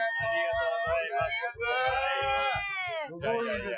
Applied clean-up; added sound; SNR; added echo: classical method Wiener filter.